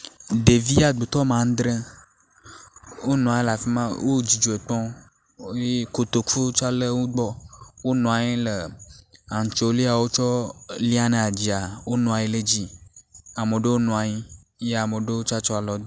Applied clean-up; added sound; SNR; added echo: none; none; none; none.